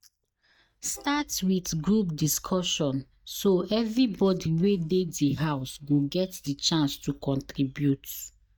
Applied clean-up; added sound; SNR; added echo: neural mask model DeepFilterNet 3.